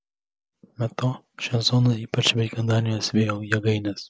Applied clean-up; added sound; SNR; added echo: none; none; none; none.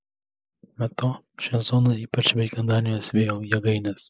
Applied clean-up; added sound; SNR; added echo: neural mask model Resemble Enhance denoiser.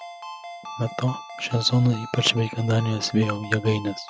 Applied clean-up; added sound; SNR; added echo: none; Ringtone; 14 dB; none.